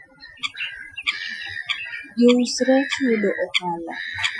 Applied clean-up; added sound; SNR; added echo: classical method Wiener filter.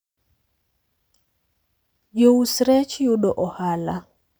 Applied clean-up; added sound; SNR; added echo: none; none; none; none.